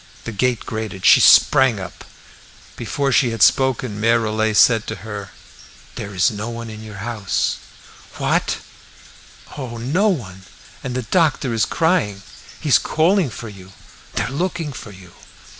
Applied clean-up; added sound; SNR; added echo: none; none; none; none.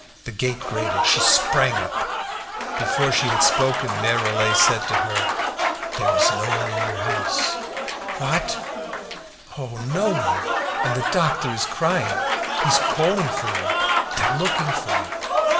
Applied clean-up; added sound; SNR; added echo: none; Applause / Crowd; -2 dB; reverberation time 0.6 s.